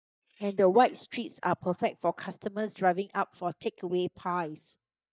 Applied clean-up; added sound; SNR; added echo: neural mask model DeepFilterNet 3.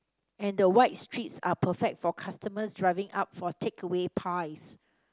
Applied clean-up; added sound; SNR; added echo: none; none; none; none.